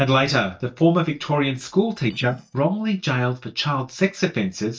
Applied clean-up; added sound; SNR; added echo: neural mask model DeepFilterNet 3.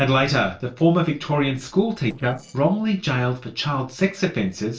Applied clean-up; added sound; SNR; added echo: neural separator model SepFormer DNS4.